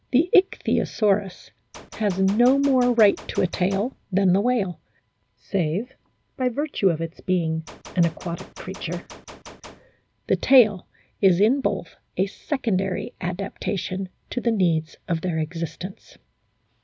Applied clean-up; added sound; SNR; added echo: none; Gunshot, gunfire; 18 dB; none.